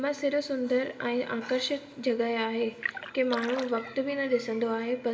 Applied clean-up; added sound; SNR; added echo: none; Splash, splatter; 9 dB; reverberation time 1.0 s.